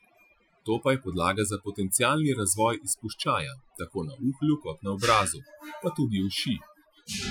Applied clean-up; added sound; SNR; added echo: classical method Wiener filter.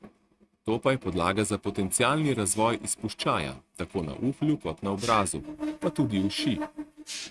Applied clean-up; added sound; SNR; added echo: neural mask model RNNoise.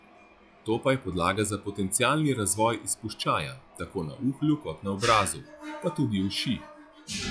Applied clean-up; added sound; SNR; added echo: classical method log-MMSE.